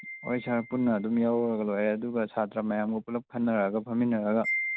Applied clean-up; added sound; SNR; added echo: none; Wind chime; 12 dB; none.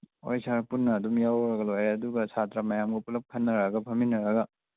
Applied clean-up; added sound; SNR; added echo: none; none; none; none.